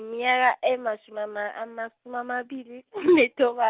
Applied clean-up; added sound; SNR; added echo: none; none; none; none.